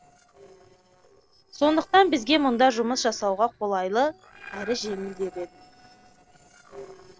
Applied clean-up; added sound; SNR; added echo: neural separator model SepFormer DNS4.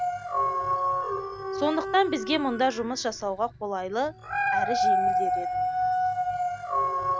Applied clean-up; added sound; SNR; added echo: none; Dog; -3 dB; none.